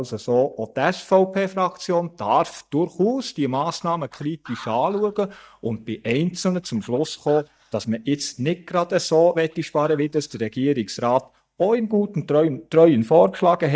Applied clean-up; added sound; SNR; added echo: neural mask model DeepFilterNet 3.